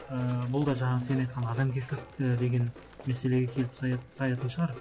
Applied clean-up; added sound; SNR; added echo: none; Run; 18 dB; none.